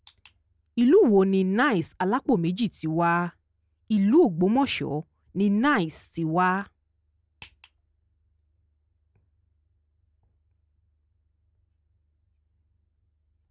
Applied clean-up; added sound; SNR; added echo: none; none; none; none.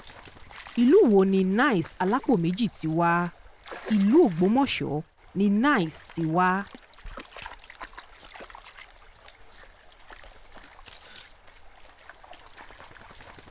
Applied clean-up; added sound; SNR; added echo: none; Stream; 20 dB; none.